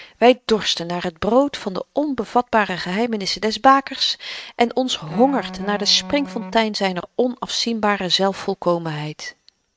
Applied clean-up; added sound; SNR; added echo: neural mask model RNNoise.